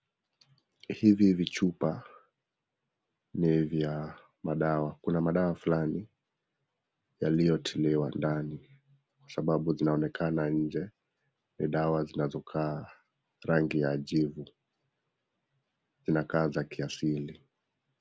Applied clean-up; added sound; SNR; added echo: none; none; none; none.